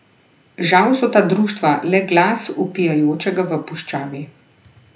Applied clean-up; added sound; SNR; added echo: none; none; none; none.